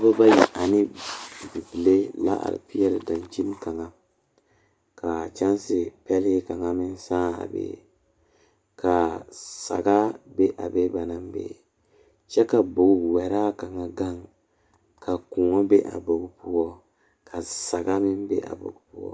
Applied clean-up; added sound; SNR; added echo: none; none; none; none.